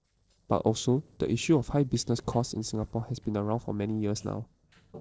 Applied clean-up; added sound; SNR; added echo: neural separator model SepFormer DNS4.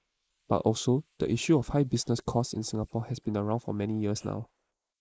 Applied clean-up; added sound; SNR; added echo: neural mask model Resemble Enhance denoiser.